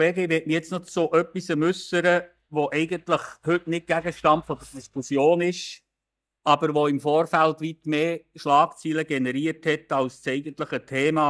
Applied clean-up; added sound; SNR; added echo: neural mask model DeepFilterNet 3.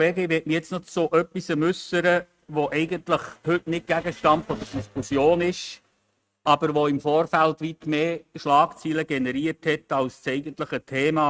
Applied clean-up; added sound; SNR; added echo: neural mask model RNNoise.